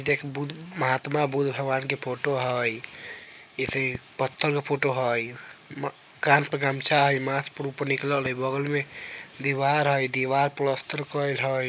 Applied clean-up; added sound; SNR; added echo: neural mask model Resemble Enhance denoiser.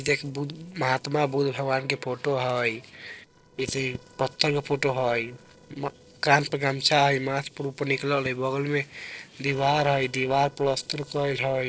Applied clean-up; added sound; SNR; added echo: neural separator model SepFormer DNS4.